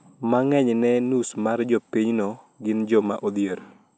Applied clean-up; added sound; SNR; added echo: none; none; none; none.